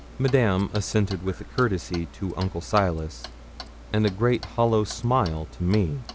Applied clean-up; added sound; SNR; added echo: none; Clock; 16 dB; none.